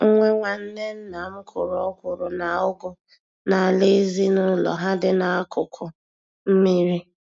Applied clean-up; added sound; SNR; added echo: none; none; none; none.